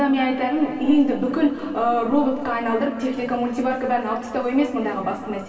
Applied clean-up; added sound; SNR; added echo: none; none; none; reverberation time 2.5 s.